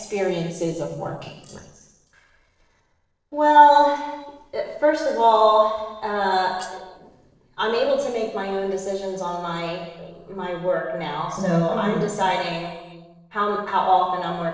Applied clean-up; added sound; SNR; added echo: neural separator model SepFormer DNS4.